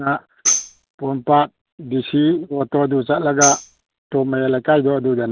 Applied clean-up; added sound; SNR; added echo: none; Tambourine; 6 dB; none.